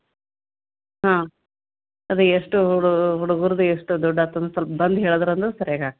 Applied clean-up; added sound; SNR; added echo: none; none; none; none.